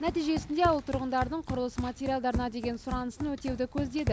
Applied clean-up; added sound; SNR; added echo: none; Run; 7 dB; none.